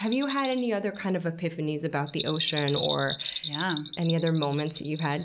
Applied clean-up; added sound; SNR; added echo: none; Bell; 8 dB; none.